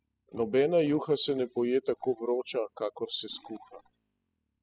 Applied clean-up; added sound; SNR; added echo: classical method spectral subtraction.